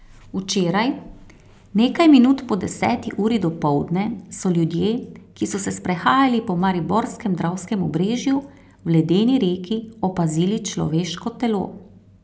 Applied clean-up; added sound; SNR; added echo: none; none; none; none.